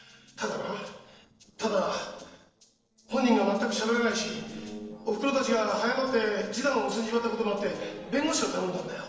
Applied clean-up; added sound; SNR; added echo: neural separator model SepFormer DNS4.